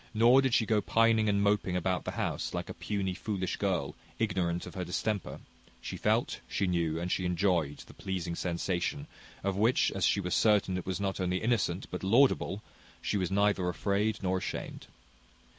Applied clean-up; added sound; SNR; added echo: none; none; none; none.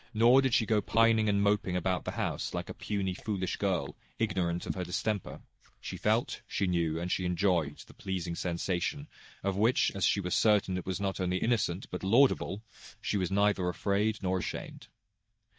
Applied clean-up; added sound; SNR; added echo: neural mask model DeepFilterNet 3.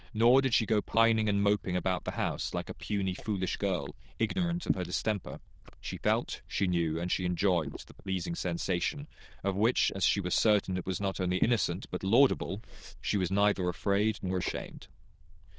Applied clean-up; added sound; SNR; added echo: neural diffusion model UNIVERSE++.